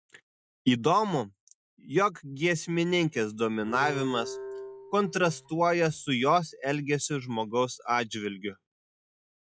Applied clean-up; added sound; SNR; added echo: classical method log-MMSE.